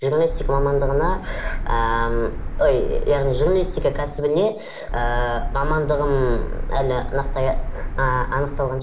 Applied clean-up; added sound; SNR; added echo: none; Car; 2 dB; reverberation time 0.6 s.